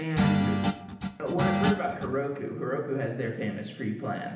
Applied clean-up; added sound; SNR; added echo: none; Guitar; -3 dB; reverberation time 0.8 s.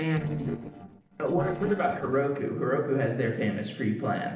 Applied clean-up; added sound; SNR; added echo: neural separator model SepFormer DNS4.